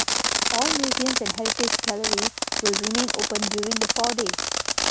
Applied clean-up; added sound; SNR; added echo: none; Fireworks; -5 dB; none.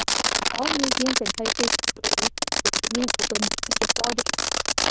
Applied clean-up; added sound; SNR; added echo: neural diffusion model UNIVERSE++.